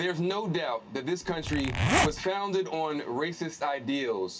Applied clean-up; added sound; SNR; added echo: none; Zipper (clothing); -3 dB; reverberation time 0.2 s.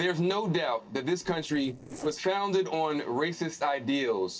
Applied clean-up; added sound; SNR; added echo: neural separator model SepFormer DNS4.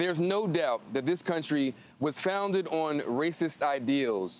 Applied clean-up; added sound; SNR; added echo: none; none; none; none.